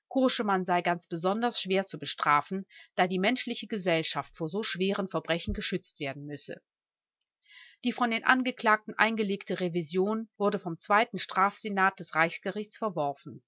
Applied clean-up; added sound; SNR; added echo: none; none; none; none.